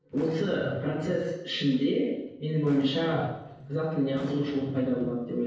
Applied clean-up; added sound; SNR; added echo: neural separator model SepFormer DNS4.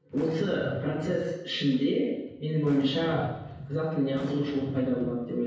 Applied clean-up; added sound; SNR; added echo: none; Fireworks; 11 dB; reverberation time 0.9 s.